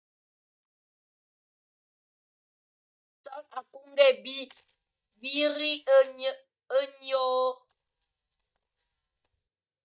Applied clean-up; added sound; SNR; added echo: neural mask model DeepFilterNet 3.